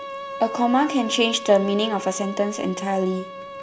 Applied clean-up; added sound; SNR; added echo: none; Bowed string instrument; 11 dB; none.